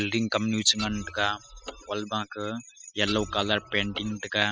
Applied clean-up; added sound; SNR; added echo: classical method spectral subtraction.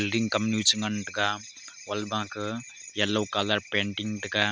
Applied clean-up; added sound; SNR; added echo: none; none; none; none.